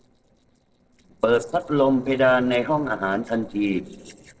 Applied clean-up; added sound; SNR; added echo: neural separator model SepFormer DNS4.